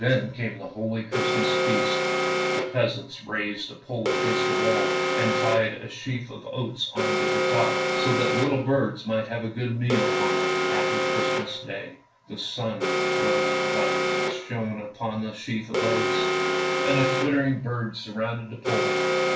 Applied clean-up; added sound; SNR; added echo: none; Alarm; -2 dB; reverberation time 0.3 s.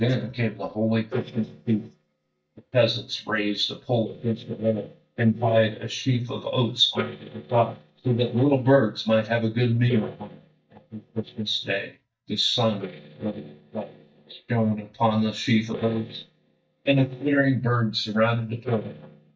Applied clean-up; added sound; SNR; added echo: neural mask model DeepFilterNet 3.